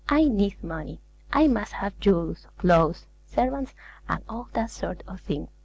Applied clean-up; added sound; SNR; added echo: none; none; none; none.